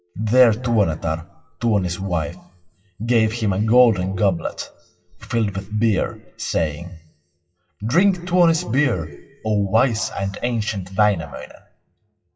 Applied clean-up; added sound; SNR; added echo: classical method WPE with log-MMSE.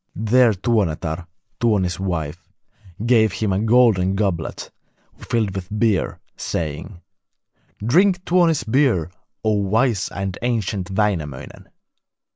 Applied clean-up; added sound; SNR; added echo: none; none; none; none.